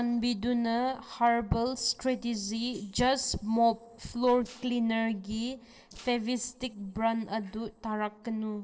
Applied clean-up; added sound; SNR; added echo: neural separator model SepFormer DNS4.